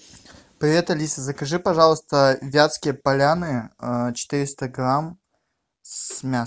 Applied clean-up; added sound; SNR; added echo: none; none; none; none.